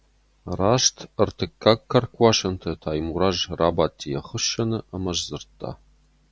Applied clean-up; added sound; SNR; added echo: none; none; none; none.